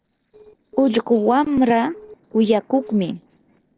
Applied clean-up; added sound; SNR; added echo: neural separator model SepFormer DNS4.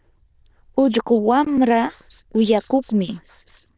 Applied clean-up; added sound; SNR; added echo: neural diffusion model UNIVERSE++.